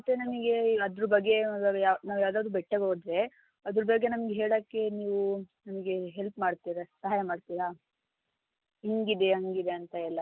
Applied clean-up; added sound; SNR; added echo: none; none; none; none.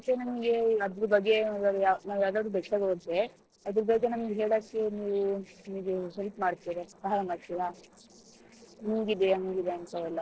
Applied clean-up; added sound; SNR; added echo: neural separator model SepFormer DNS4.